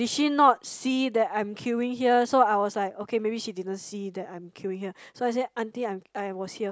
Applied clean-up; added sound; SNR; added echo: none; none; none; none.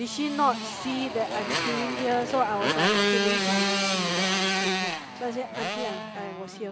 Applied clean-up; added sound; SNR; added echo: none; Motorcycle; -3 dB; none.